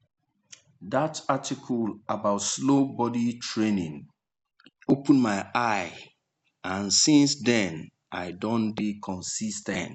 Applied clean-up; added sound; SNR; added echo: none; none; none; none.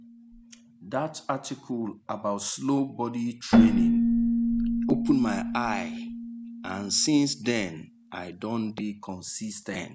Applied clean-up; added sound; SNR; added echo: none; Keyboard (musical); -1 dB; none.